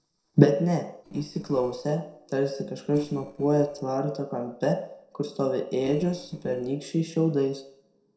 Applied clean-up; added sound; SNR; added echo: neural separator model SepFormer DNS4.